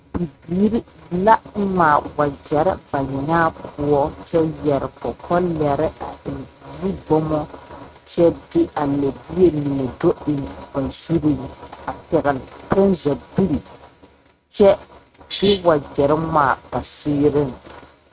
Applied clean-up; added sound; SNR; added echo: neural mask model RNNoise.